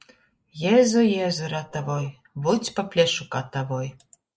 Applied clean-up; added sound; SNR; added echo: neural mask model Resemble Enhance denoiser.